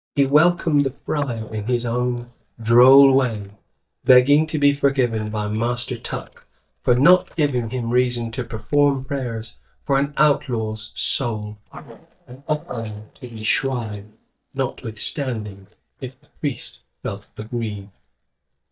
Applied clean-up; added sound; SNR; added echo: neural mask model DeepFilterNet 3.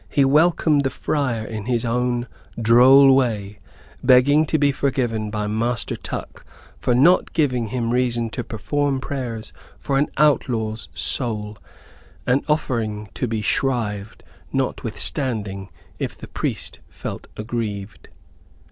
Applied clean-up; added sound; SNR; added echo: none; none; none; none.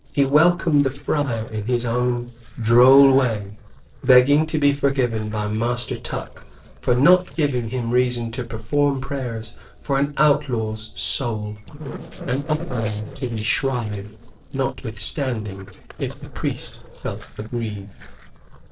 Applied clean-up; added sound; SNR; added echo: neural separator model SepFormer DNS4.